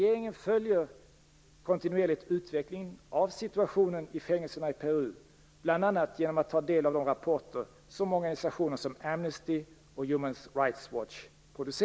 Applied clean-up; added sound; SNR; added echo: none; none; none; none.